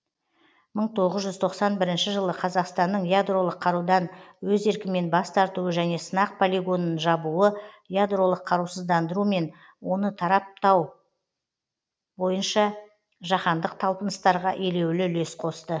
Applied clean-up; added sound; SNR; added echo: none; none; none; none.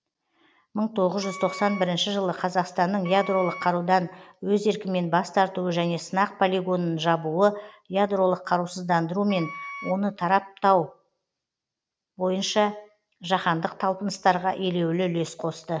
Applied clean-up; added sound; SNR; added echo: none; Wind instrument, woodwind instrument; 14 dB; none.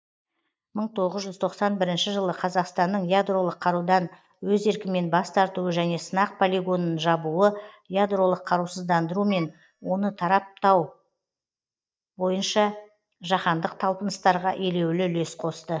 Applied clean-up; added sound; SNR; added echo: neural mask model DeepFilterNet 3.